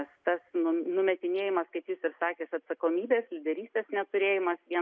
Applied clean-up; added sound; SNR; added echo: none; none; none; none.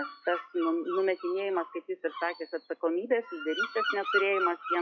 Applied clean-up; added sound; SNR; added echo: classical method log-MMSE.